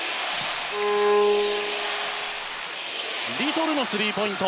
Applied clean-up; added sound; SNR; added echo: none; Bowed string instrument; -2 dB; none.